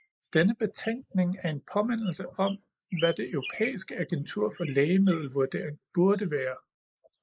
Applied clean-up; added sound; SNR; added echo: neural mask model Resemble Enhance denoiser.